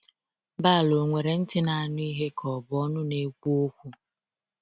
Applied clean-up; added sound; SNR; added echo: none; none; none; none.